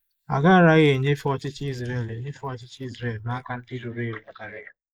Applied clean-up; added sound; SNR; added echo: neural mask model Resemble Enhance denoiser.